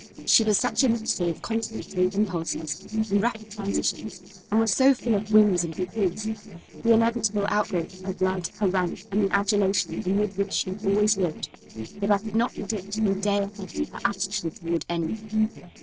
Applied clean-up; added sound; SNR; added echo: neural separator model SepFormer DNS4.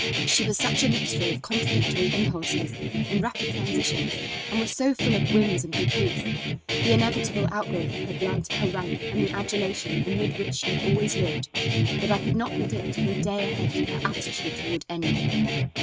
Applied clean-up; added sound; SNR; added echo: neural mask model RNNoise.